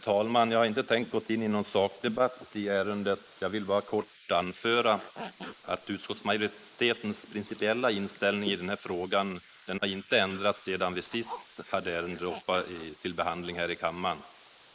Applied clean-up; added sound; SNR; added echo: neural mask model Resemble Enhance denoiser.